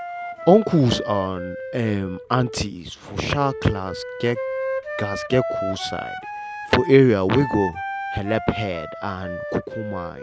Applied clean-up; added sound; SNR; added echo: none; Wind instrument, woodwind instrument; 9 dB; none.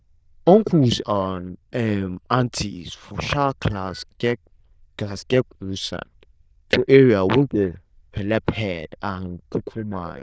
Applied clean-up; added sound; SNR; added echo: neural diffusion model UNIVERSE++.